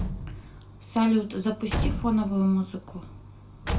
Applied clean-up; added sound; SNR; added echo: none; Slam / Truck / Car; 5 dB; reverberation time 0.2 s.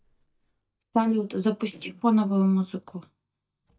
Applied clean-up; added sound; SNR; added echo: neural mask model DeepFilterNet 3.